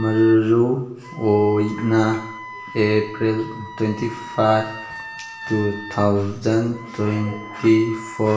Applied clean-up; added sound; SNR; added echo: none; Wind instrument, woodwind instrument; 16 dB; reverberation time 0.8 s.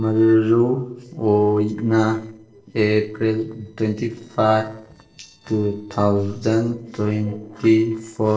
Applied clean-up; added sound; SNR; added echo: neural separator model SepFormer DNS4.